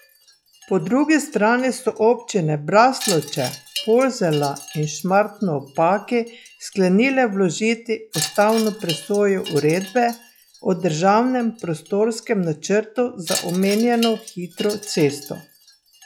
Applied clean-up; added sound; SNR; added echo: classical method log-MMSE.